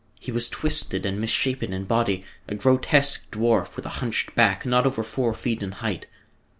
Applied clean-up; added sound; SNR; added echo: none; none; none; none.